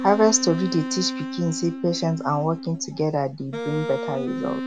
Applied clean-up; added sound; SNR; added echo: none; Wind instrument, woodwind instrument; 7 dB; none.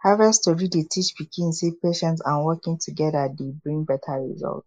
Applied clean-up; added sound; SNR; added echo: neural mask model Resemble Enhance denoiser.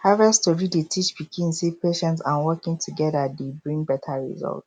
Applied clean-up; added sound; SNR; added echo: none; none; none; none.